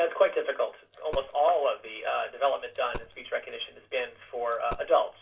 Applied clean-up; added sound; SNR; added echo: none; Coin (dropping); 17 dB; reverberation time 0.2 s.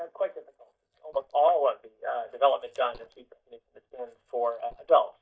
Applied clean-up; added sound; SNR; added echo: neural mask model DeepFilterNet 3.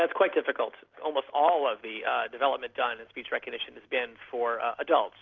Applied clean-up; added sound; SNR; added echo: none; none; none; none.